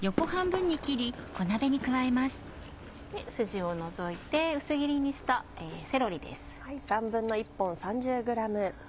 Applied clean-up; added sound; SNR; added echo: none; Run; 12 dB; none.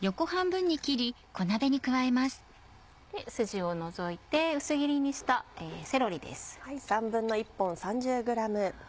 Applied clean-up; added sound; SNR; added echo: none; none; none; none.